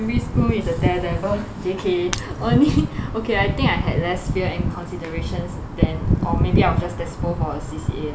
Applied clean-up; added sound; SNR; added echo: none; Shatter; 17 dB; none.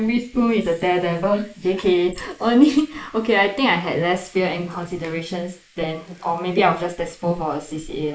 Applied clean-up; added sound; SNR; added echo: neural mask model Resemble Enhance denoiser.